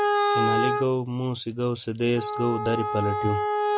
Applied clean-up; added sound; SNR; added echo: none; Wind instrument, woodwind instrument; -1 dB; none.